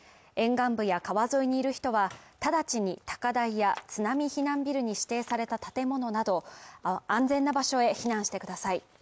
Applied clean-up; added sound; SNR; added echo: none; none; none; none.